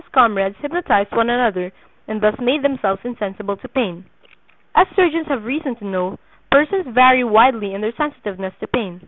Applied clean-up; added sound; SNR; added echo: none; none; none; none.